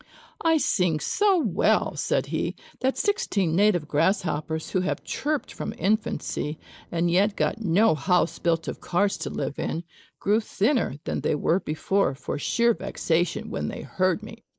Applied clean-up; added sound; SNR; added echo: neural mask model Resemble Enhance denoiser.